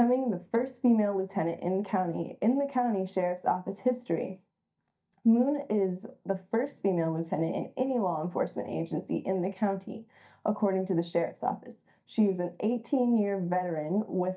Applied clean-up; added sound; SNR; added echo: neural mask model DeepFilterNet 3.